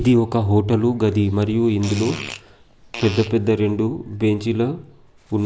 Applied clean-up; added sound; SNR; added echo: none; Fart; 15 dB; none.